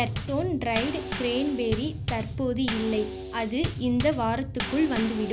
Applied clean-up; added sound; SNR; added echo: none; Bass drum / Snare drum / Drum kit; 5 dB; none.